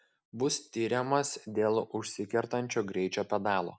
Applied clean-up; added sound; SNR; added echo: none; none; none; none.